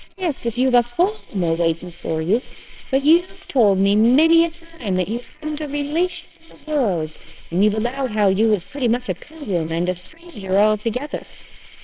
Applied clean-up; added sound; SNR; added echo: neural separator model SepFormer WHAMR!.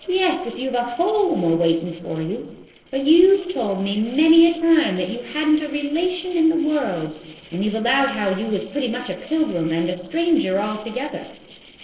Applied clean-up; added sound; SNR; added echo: neural separator model SepFormer DNS4.